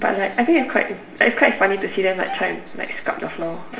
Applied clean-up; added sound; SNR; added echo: none; Bowed string instrument; 16 dB; reverberation time 0.9 s.